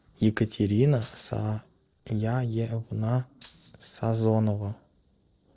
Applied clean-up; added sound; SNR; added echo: neural separator model SepFormer DNS4.